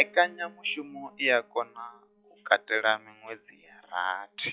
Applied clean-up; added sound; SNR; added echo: classical method log-MMSE.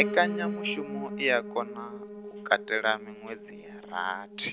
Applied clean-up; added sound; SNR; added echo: none; Piano; 6 dB; none.